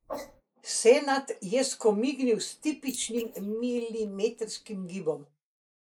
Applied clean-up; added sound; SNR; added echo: neural mask model Resemble Enhance denoiser.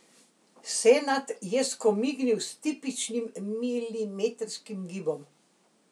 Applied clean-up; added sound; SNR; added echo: none; none; none; none.